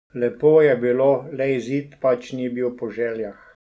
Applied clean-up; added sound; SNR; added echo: none; none; none; none.